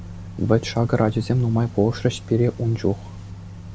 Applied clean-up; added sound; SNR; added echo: none; Microwave oven; 13 dB; none.